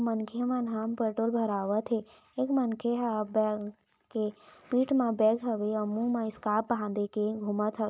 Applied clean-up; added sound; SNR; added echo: none; none; none; none.